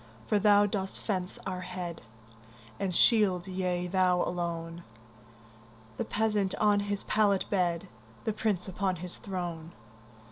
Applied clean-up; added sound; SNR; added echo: none; none; none; none.